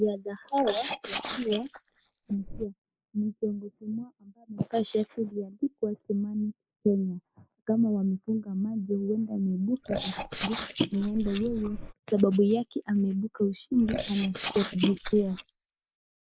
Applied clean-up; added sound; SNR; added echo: neural mask model Resemble Enhance denoiser.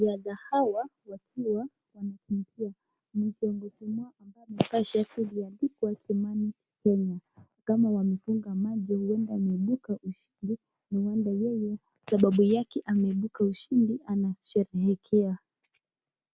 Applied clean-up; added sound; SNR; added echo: none; none; none; none.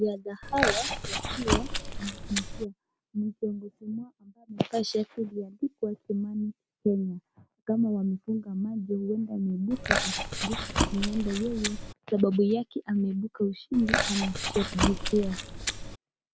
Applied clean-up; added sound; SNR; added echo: none; Chewing, mastication; 0 dB; none.